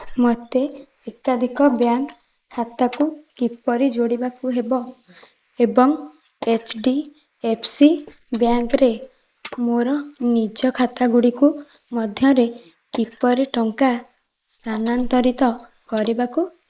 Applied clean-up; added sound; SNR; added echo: neural mask model Resemble Enhance denoiser.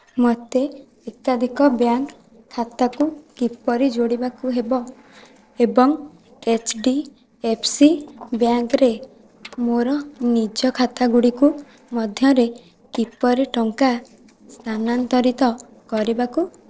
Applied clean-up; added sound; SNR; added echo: neural separator model SepFormer DNS4.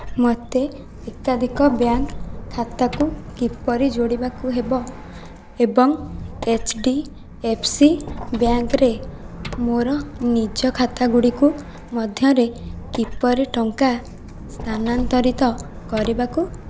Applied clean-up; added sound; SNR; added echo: none; Squeak; 11 dB; none.